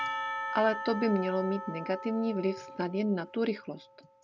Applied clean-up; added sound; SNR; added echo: none; Percussion; 8 dB; none.